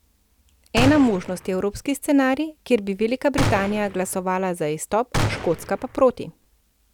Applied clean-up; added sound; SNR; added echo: none; Gunshot, gunfire; 6 dB; none.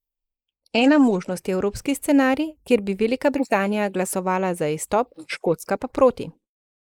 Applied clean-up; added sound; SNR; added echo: neural mask model Resemble Enhance denoiser.